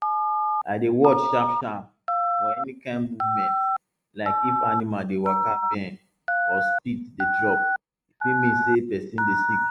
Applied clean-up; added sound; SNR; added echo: neural mask model RNNoise.